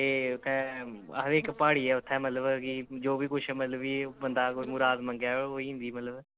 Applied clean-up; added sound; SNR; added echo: neural separator model SepFormer DNS4.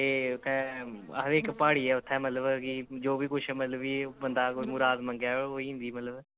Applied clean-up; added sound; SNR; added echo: none; Insect; 19 dB; none.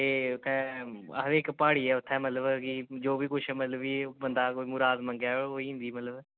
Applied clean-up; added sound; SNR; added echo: none; none; none; none.